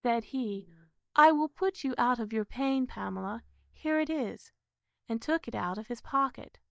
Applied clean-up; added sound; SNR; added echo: neural mask model DeepFilterNet 3.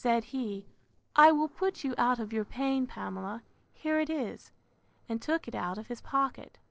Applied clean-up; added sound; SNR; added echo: neural separator model SepFormer DNS4.